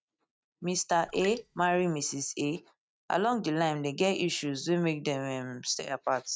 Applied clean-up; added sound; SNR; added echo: neural mask model RNNoise.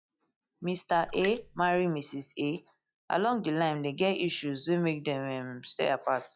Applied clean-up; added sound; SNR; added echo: classical method log-MMSE.